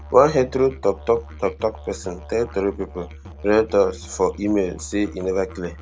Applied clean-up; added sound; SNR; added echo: none; Musical instrument; 16 dB; none.